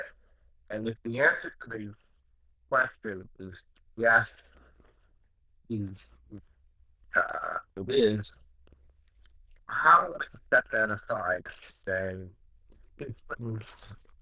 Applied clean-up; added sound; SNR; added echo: neural diffusion model UNIVERSE++.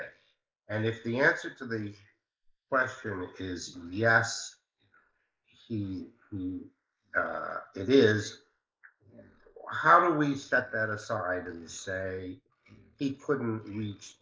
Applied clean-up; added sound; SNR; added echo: neural mask model Resemble Enhance denoiser.